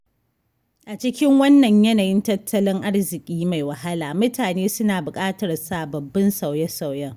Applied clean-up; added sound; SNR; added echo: none; none; none; none.